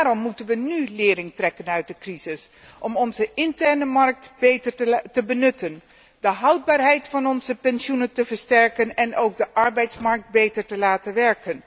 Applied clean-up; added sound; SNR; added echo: none; none; none; none.